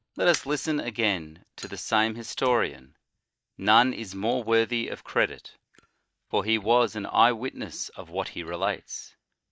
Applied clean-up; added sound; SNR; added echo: neural mask model DeepFilterNet 3.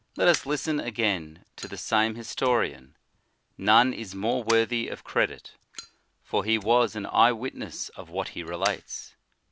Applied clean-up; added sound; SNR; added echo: none; Fire; 18 dB; none.